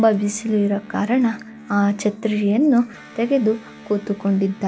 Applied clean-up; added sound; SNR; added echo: none; Electric guitar; 20 dB; none.